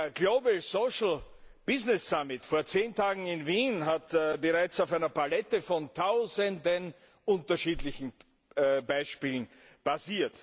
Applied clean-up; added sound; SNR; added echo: none; none; none; none.